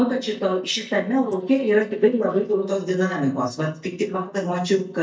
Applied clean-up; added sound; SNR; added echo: neural mask model DeepFilterNet 3.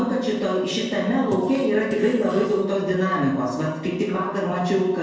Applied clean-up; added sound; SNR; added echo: neural separator model SepFormer DNS4.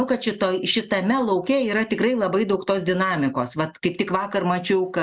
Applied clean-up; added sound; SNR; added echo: none; none; none; none.